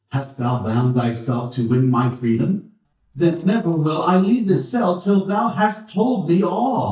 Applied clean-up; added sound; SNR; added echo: neural mask model DeepFilterNet 3.